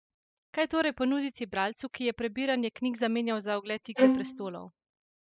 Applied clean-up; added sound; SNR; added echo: classical method spectral subtraction.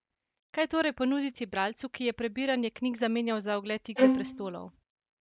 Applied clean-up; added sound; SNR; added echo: none; Bowed string instrument; -5 dB; none.